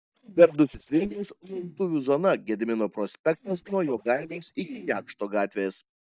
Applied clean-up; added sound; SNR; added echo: neural mask model DeepFilterNet 3.